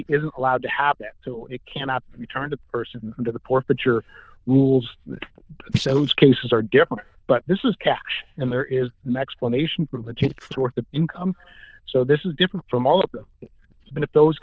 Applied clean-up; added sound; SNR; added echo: neural diffusion model UNIVERSE++.